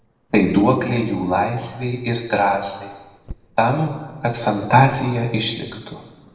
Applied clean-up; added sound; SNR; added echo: neural separator model SepFormer DNS4.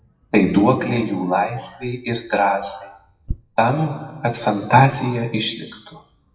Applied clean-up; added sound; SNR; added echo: classical method WPE with log-MMSE.